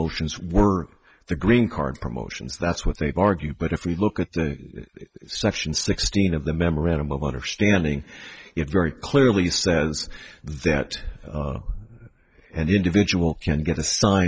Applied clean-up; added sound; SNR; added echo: neural mask model Resemble Enhance denoiser.